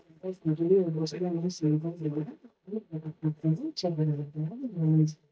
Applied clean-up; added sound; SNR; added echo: neural mask model DeepFilterNet 3.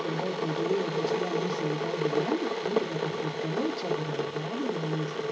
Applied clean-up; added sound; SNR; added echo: none; Boiling / Water; -3 dB; reverberation time 0.4 s.